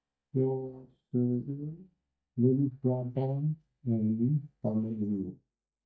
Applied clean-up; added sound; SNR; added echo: neural mask model DeepFilterNet 3.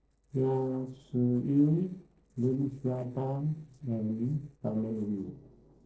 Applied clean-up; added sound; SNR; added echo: neural separator model SepFormer DNS4.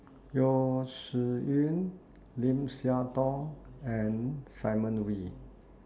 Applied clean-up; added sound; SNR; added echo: none; none; none; none.